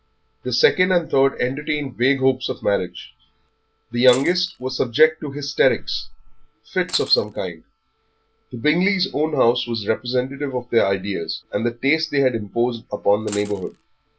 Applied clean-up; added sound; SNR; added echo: none; Coin (dropping); 18 dB; none.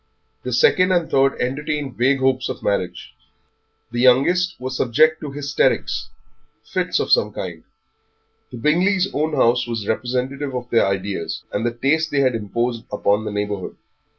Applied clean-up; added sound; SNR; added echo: none; none; none; none.